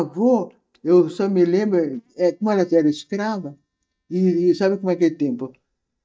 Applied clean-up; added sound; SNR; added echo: neural mask model DeepFilterNet 3.